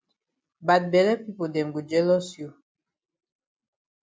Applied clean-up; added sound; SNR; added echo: none; none; none; none.